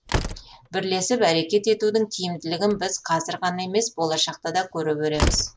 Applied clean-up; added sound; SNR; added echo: none; Slam; 8 dB; none.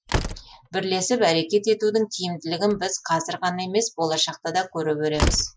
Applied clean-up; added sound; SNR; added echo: classical method Wiener filter.